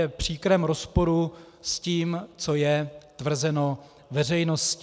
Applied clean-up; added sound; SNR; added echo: none; none; none; none.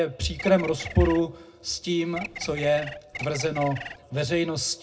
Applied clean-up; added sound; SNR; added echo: none; Bird; 11 dB; reverberation time 0.2 s.